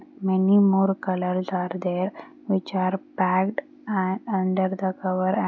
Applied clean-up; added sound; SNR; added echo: none; none; none; none.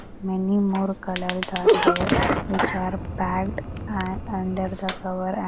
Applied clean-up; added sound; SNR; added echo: none; Cough + Fire; -1 dB; none.